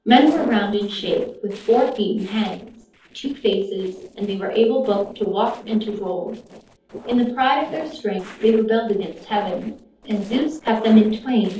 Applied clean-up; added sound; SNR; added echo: neural separator model SepFormer DNS4.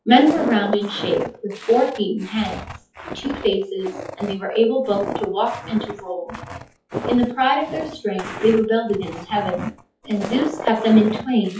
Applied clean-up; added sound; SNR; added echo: classical method WPE with log-MMSE.